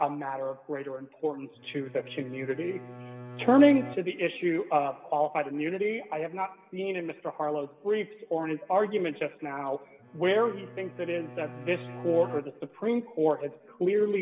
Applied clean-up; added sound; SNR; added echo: none; Bowed string instrument; 15 dB; reverberation time 2.9 s.